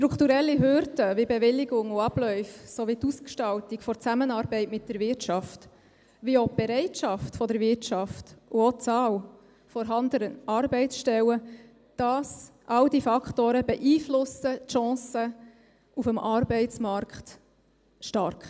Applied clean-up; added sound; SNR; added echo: none; none; none; none.